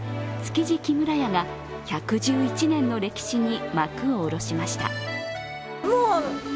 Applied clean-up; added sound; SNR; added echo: none; none; none; none.